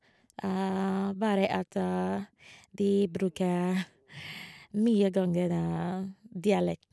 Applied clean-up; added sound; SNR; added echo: none; none; none; none.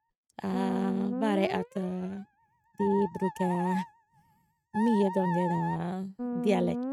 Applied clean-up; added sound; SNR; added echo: neural mask model RNNoise.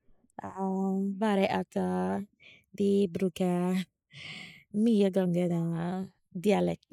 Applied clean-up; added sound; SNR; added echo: neural mask model Resemble Enhance denoiser.